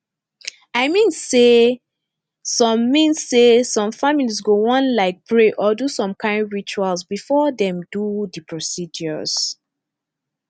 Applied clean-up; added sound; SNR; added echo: none; none; none; none.